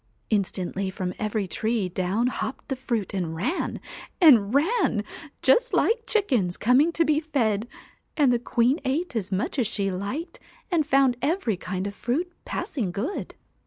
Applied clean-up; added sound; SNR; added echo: none; none; none; none.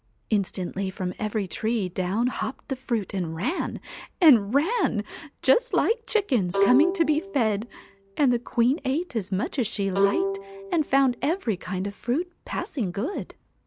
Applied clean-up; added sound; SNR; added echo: none; Bowed string instrument; 6 dB; none.